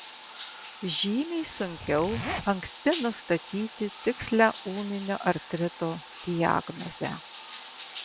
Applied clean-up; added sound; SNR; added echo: none; Bathtub (filling or washing) + Zipper (clothing); 12 dB; none.